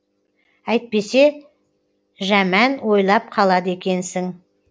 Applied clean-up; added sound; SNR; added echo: none; none; none; none.